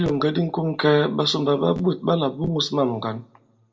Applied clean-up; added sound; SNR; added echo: none; none; none; reverberation time 0.4 s.